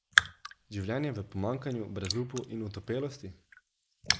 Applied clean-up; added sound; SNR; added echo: neural mask model Resemble Enhance denoiser.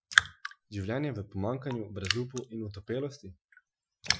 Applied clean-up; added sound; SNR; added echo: classical method Wiener filter.